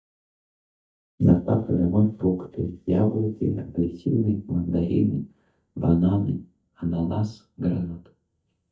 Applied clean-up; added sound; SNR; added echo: neural mask model DeepFilterNet 3.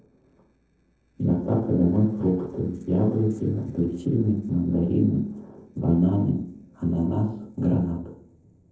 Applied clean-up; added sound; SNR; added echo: neural separator model SepFormer DNS4.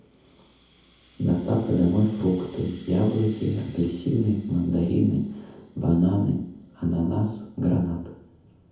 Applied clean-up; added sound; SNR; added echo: none; Rattle (instrument); 14 dB; reverberation time 0.7 s.